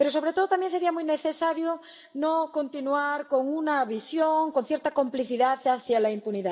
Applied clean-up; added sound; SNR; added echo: none; none; none; reverberation time 2.0 s.